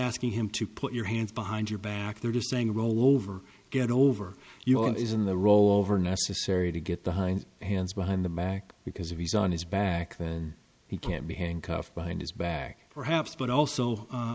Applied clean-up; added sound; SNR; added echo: none; none; none; none.